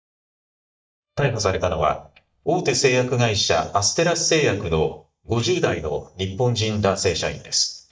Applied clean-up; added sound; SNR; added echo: neural mask model DeepFilterNet 3.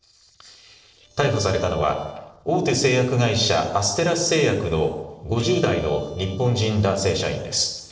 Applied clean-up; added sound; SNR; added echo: neural separator model SepFormer DNS4.